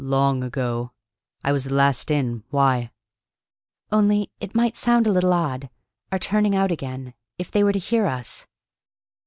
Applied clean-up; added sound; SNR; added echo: none; none; none; none.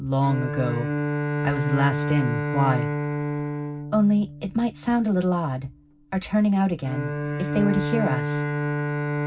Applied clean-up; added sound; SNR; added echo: none; Bowed string instrument; 3 dB; reverberation time 0.4 s.